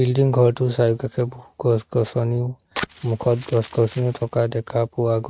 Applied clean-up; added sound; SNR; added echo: neural mask model RNNoise.